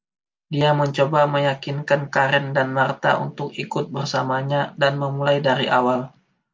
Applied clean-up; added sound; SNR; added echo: none; none; none; none.